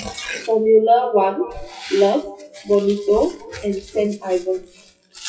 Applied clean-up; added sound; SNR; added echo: classical method WPE with log-MMSE.